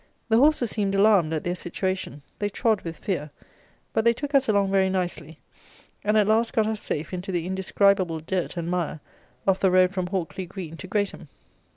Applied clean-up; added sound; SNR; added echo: none; none; none; none.